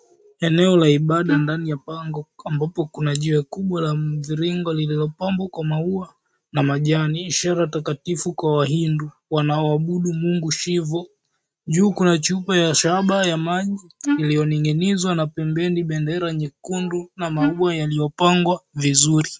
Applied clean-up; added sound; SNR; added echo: neural mask model RNNoise.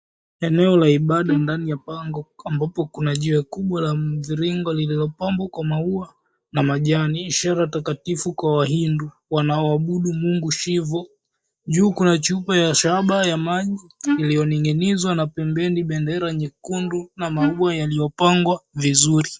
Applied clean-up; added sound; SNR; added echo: neural mask model DeepFilterNet 3.